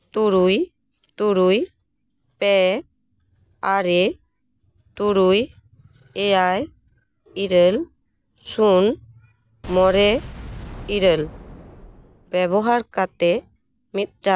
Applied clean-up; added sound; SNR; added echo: none; Boom; 16 dB; none.